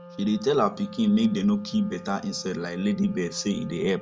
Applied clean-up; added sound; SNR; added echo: none; Wind instrument, woodwind instrument; 19 dB; none.